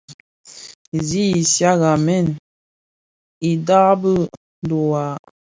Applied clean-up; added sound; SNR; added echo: none; none; none; none.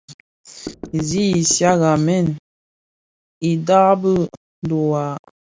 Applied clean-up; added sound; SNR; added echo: none; Knock / Wood; 15 dB; none.